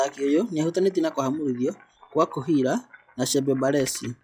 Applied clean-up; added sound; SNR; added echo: classical method log-MMSE.